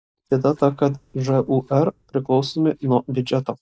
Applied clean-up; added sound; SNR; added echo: neural mask model DeepFilterNet 3.